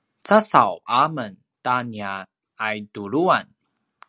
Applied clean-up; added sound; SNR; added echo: none; none; none; none.